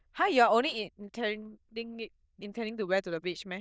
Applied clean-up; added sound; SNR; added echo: neural diffusion model UNIVERSE++.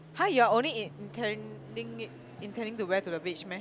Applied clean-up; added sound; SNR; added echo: none; Fixed-wing aircraft, airplane; 17 dB; none.